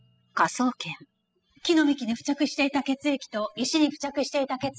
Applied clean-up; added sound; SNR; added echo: classical method spectral subtraction.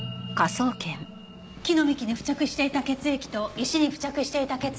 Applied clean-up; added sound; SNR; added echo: none; Drum; 17 dB; none.